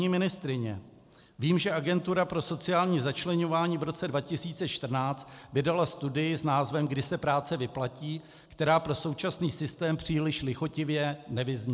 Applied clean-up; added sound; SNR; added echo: none; none; none; none.